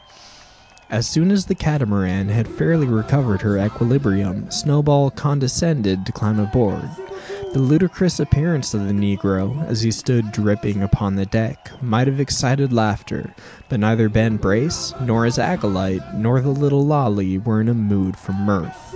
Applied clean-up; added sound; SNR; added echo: none; Cheering; 19 dB; none.